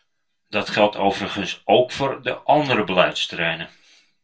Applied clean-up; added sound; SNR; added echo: none; none; none; reverberation time 0.2 s.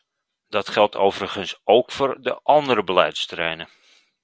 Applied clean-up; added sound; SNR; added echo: none; none; none; none.